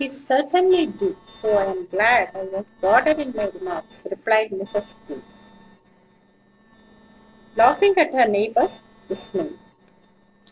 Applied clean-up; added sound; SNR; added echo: neural separator model SepFormer DNS4.